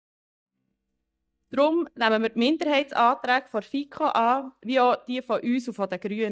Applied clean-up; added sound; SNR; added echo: neural mask model DeepFilterNet 3.